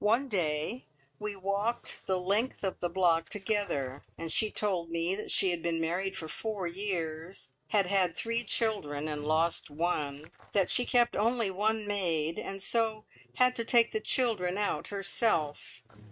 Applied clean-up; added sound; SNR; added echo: neural mask model RNNoise.